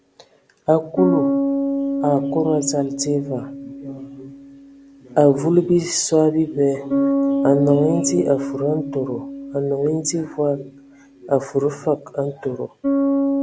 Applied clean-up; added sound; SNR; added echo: none; Bass guitar; 3 dB; none.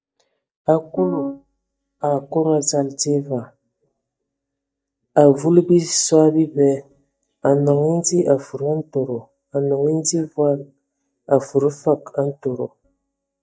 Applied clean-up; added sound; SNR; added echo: neural mask model DeepFilterNet 3.